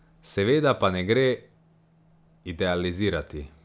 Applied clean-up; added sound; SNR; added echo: none; none; none; none.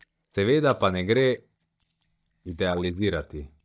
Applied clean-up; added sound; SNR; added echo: neural mask model DeepFilterNet 3.